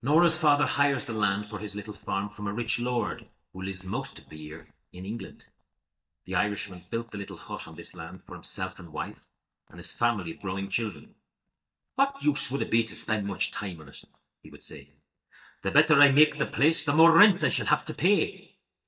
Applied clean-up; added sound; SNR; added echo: neural mask model DeepFilterNet 3.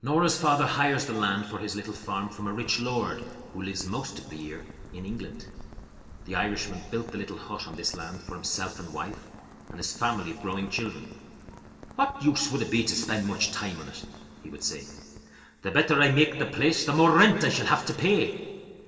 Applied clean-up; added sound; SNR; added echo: none; Rain; 18 dB; reverberation time 1.9 s.